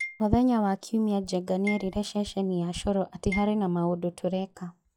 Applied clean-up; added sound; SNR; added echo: classical method log-MMSE.